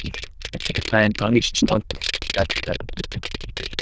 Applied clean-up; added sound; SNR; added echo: neural diffusion model UNIVERSE++.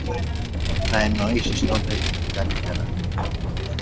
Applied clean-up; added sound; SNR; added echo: none; Vehicle; -4 dB; none.